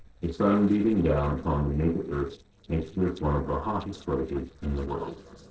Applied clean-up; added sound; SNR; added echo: neural separator model SepFormer DNS4.